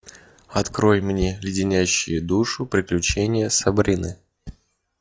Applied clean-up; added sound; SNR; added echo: classical method log-MMSE.